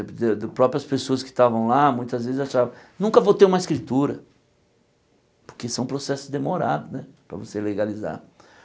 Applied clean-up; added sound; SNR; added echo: none; none; none; none.